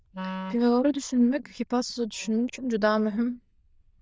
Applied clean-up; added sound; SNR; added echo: neural diffusion model UNIVERSE++.